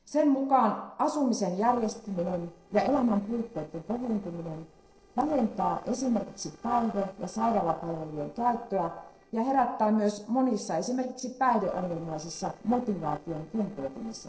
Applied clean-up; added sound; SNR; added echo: neural separator model SepFormer DNS4.